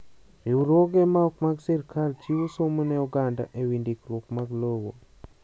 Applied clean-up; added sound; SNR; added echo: none; none; none; none.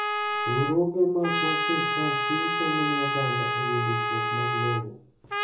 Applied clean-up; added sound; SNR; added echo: none; Trumpet; -1 dB; reverberation time 0.5 s.